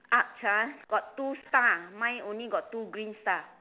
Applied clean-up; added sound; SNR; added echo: none; none; none; none.